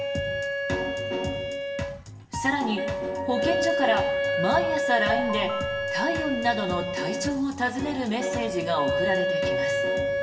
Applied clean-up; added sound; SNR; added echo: none; Wind instrument, woodwind instrument; 0 dB; reverberation time 1.0 s.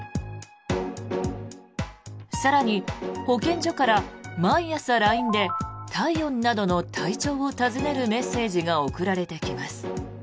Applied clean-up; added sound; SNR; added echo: none; none; none; none.